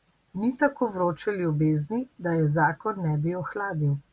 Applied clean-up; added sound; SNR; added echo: none; none; none; none.